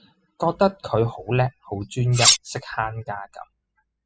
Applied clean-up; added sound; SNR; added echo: classical method spectral subtraction.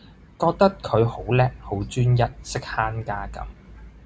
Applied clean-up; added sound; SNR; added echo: none; none; none; none.